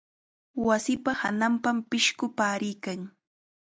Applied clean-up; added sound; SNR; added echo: none; none; none; none.